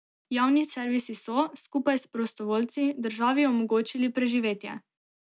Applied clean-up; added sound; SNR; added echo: none; none; none; none.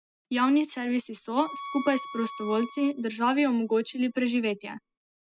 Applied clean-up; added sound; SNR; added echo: classical method spectral subtraction.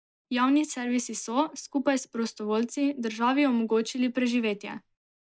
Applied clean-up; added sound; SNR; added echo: neural mask model Resemble Enhance denoiser.